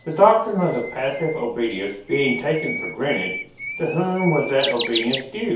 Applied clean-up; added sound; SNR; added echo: none; Bird; 9 dB; reverberation time 0.6 s.